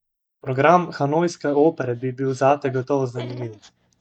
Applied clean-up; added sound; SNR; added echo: neural mask model DeepFilterNet 3.